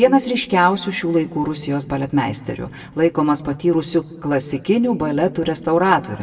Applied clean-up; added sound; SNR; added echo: none; none; none; reverberation time 1.3 s.